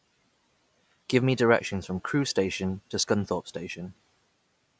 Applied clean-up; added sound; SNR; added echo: none; none; none; none.